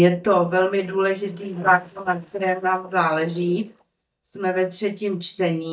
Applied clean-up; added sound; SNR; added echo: neural mask model DeepFilterNet 3.